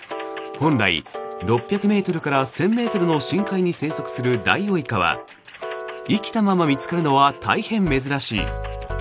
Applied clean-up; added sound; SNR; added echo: none; none; none; none.